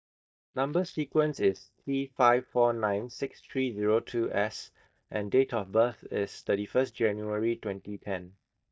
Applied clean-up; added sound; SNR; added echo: neural mask model DeepFilterNet 3.